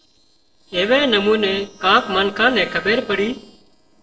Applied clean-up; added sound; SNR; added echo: neural separator model SepFormer DNS4.